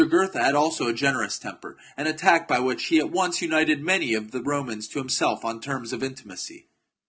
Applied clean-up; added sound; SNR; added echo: none; none; none; none.